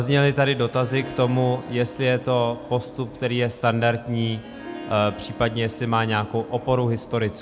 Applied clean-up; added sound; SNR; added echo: none; Harp; 17 dB; none.